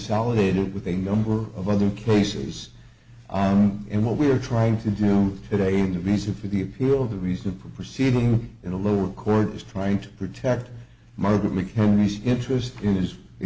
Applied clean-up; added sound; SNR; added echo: none; none; none; none.